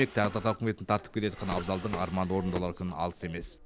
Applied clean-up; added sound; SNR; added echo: none; Drawer open or close; 12 dB; none.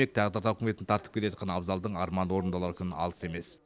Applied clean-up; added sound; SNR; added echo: none; none; none; none.